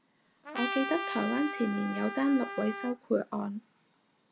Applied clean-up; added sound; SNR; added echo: none; Trumpet; 6 dB; none.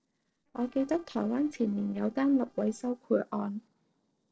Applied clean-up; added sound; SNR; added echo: neural separator model SepFormer DNS4.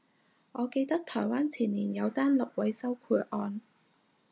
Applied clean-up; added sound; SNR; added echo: none; none; none; none.